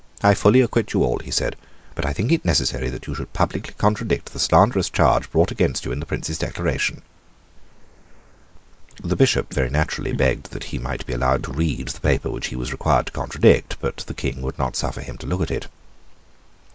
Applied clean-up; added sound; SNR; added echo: neural mask model Resemble Enhance denoiser.